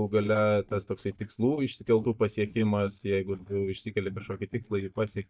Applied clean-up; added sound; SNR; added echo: neural mask model DeepFilterNet 3.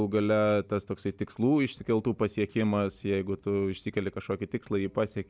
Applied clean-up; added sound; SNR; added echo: none; none; none; none.